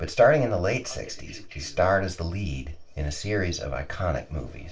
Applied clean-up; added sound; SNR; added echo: none; none; none; reverberation time 0.2 s.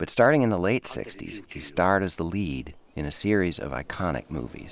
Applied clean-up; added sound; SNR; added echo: none; none; none; none.